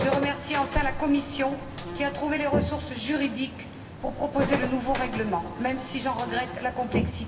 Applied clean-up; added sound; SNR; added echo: none; Buzz; 5 dB; reverberation time 2.6 s.